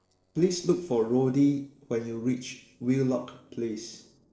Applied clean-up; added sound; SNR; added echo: neural separator model SepFormer DNS4.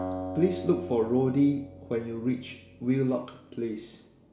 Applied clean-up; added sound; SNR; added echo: none; Acoustic guitar; 12 dB; reverberation time 2.9 s.